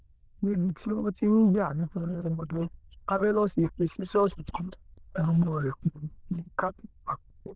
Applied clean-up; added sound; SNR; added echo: neural diffusion model UNIVERSE++.